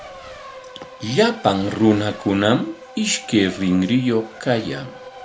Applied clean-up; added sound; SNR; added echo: none; Race car, auto racing; 18 dB; none.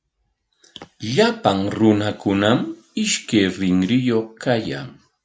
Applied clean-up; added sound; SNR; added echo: none; none; none; none.